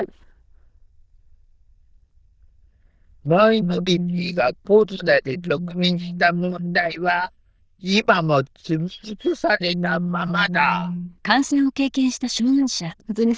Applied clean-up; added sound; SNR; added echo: neural diffusion model UNIVERSE++.